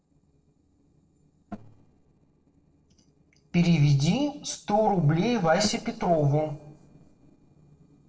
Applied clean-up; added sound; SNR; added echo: neural separator model SepFormer DNS4.